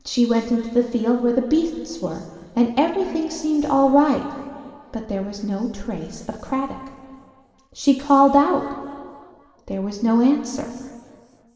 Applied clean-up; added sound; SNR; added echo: none; none; none; reverberation time 2.1 s.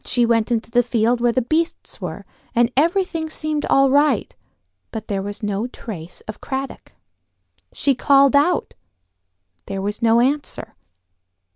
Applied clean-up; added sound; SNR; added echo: none; none; none; none.